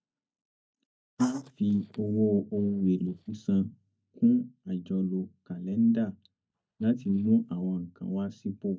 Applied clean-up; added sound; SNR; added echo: neural mask model DeepFilterNet 3.